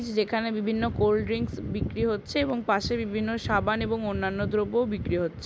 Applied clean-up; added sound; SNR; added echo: none; none; none; none.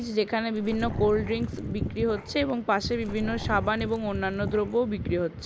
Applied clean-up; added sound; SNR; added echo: none; Growling; 14 dB; none.